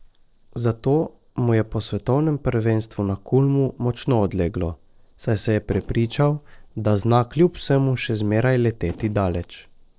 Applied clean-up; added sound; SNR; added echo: neural separator model SepFormer DNS4.